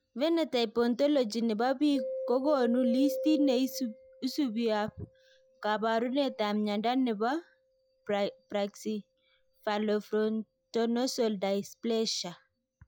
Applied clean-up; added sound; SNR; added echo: classical method log-MMSE.